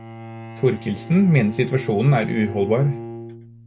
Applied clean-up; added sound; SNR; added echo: none; Bowed string instrument; 13 dB; none.